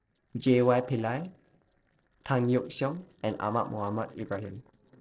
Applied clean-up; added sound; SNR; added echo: neural separator model SepFormer DNS4.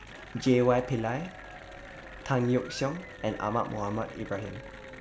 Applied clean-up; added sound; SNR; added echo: none; Applause / Cheering; 16 dB; none.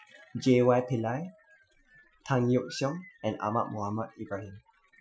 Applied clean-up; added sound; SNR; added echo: classical method Wiener filter.